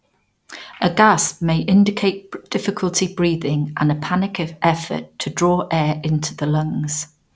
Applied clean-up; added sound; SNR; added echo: none; none; none; none.